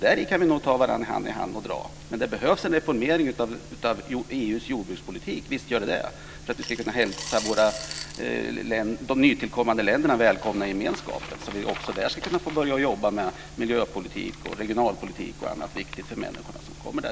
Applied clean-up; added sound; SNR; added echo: none; Coin (dropping) / Glass; 11 dB; none.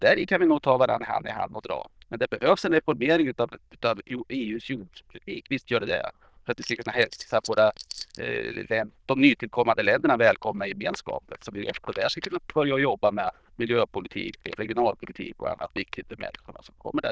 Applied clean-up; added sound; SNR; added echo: neural diffusion model UNIVERSE++.